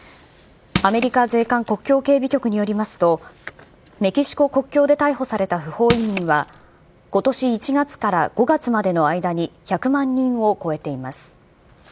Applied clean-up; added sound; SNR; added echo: none; Crushing; 7 dB; none.